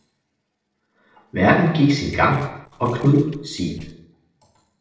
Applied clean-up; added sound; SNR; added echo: neural separator model SepFormer DNS4.